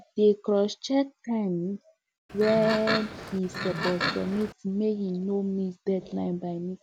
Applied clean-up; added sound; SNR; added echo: none; Livestock, farm animals, working animals; 5 dB; none.